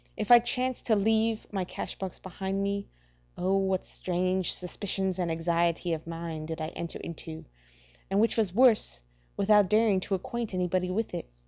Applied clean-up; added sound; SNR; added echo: none; none; none; none.